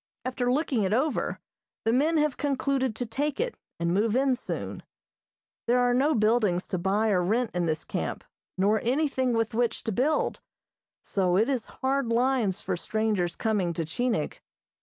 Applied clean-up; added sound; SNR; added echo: none; none; none; none.